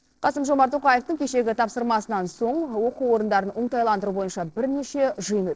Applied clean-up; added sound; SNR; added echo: neural separator model SepFormer DNS4.